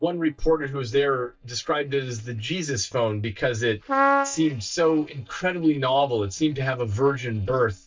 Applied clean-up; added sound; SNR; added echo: neural mask model DeepFilterNet 3.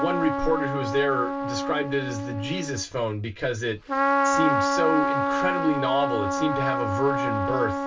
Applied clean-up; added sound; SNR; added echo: none; Trumpet; -1 dB; reverberation time 0.2 s.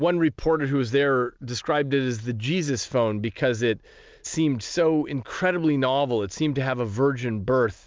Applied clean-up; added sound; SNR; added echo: none; none; none; none.